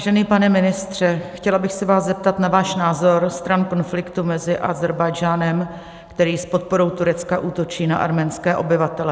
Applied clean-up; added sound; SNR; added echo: none; none; none; none.